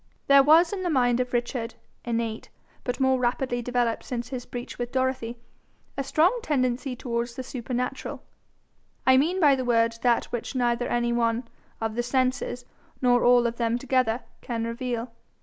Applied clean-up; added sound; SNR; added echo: none; none; none; none.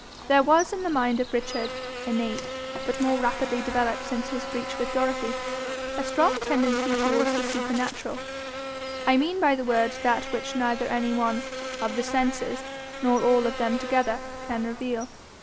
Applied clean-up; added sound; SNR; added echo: none; Buzz; 6 dB; none.